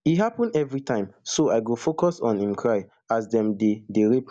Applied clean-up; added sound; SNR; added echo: none; none; none; none.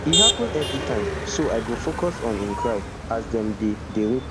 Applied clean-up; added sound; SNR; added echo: none; Motor vehicle (road); 1 dB; none.